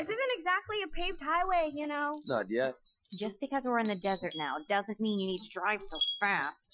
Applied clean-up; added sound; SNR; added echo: classical method Wiener filter.